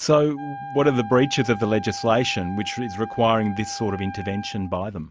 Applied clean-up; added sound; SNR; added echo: none; Wind instrument, woodwind instrument; 13 dB; none.